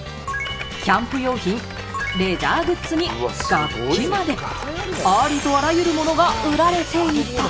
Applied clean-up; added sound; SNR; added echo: none; Typing; 16 dB; none.